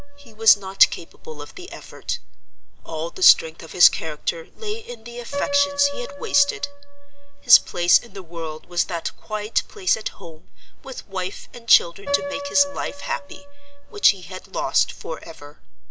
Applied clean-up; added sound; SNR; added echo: none; Piano; 15 dB; none.